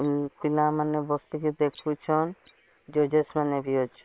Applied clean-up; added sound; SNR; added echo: neural separator model SepFormer WHAM!.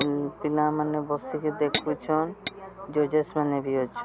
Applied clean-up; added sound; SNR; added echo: none; Tap / Glass; 13 dB; none.